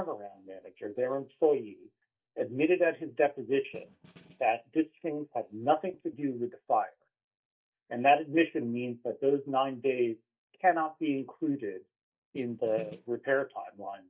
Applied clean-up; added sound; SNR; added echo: neural mask model DeepFilterNet 3.